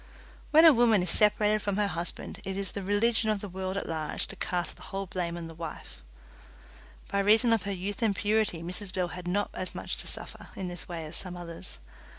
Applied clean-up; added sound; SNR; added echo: none; none; none; none.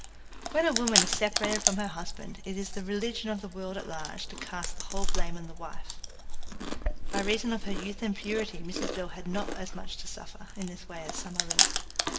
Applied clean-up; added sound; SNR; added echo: none; Chewing, mastication; -4 dB; reverberation time 1.2 s.